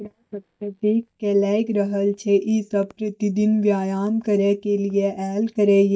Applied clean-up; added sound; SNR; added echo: neural mask model DeepFilterNet 3.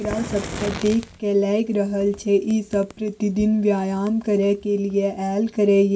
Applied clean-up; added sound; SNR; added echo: none; Fire; 17 dB; reverberation time 0.1 s.